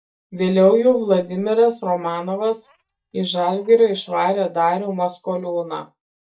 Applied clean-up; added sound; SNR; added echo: neural mask model DeepFilterNet 3.